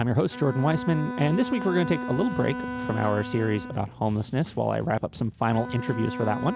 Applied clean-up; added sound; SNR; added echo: none; Bowed string instrument; 9 dB; none.